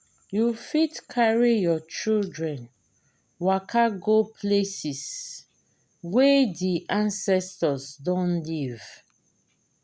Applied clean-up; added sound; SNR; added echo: none; none; none; none.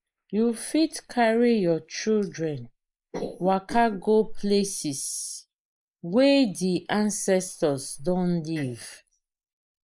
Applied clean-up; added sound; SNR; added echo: neural mask model Resemble Enhance denoiser.